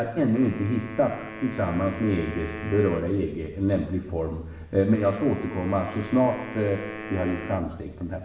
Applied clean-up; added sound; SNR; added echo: none; Wind instrument, woodwind instrument; 14 dB; reverberation time 1.0 s.